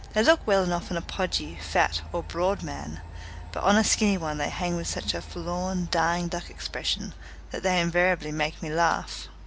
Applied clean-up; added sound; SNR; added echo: none; Train; 16 dB; none.